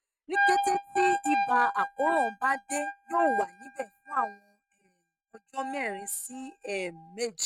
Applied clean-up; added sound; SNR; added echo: neural mask model RNNoise.